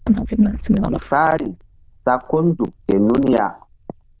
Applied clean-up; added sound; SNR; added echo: neural diffusion model UNIVERSE++.